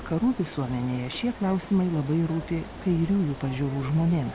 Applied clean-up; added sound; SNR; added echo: none; Thunder + Stream; 14 dB; none.